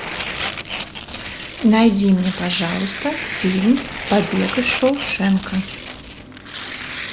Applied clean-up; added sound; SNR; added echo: none; Tearing; 9 dB; none.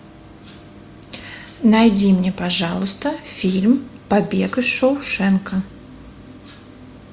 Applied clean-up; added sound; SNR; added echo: none; none; none; none.